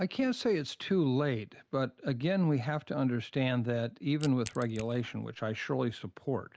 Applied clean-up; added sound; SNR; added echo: none; Crack / Crushing; 17 dB; none.